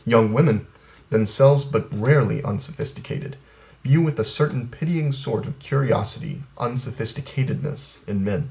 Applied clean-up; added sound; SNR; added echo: none; none; none; none.